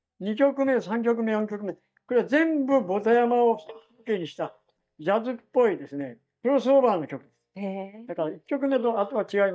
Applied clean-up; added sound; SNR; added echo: neural mask model DeepFilterNet 3.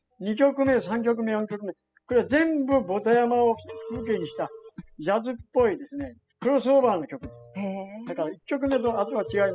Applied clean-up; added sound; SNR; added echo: classical method spectral subtraction.